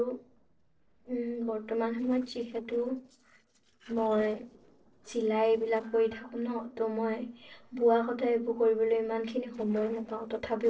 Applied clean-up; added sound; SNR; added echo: neural separator model SepFormer DNS4.